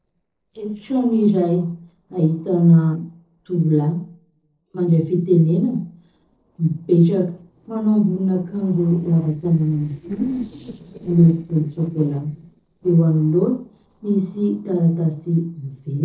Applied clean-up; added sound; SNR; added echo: neural separator model SepFormer DNS4.